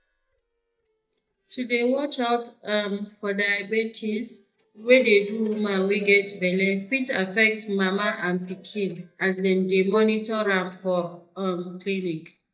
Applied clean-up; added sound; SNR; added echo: neural mask model DeepFilterNet 3.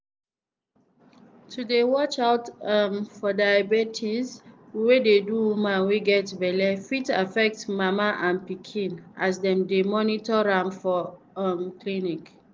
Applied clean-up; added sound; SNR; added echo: none; none; none; none.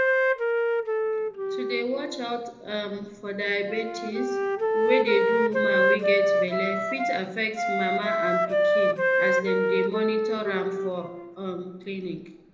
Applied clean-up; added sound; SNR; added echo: none; Wind instrument, woodwind instrument; -5 dB; reverberation time 0.8 s.